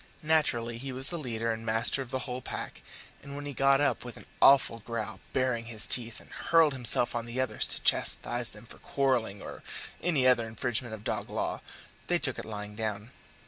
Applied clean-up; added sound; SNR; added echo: none; none; none; none.